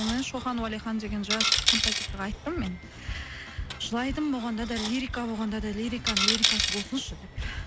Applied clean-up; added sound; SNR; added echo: none; Coin (dropping); 0 dB; none.